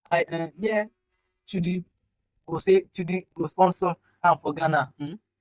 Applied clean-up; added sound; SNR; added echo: neural mask model DeepFilterNet 3.